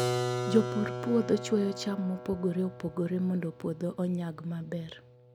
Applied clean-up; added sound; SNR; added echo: none; Keyboard (musical); 6 dB; none.